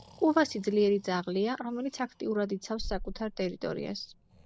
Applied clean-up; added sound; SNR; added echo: none; Breathing; 15 dB; none.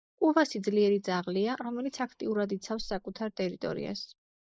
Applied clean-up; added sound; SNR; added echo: neural mask model Resemble Enhance denoiser.